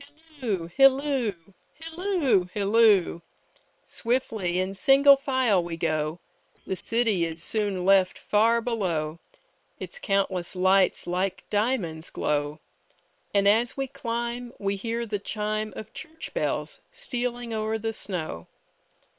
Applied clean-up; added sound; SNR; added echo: neural separator model SepFormer WHAM!.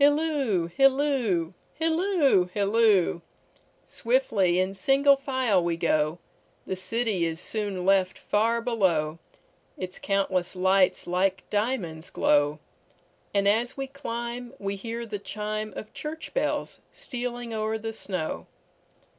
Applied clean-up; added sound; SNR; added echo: none; none; none; none.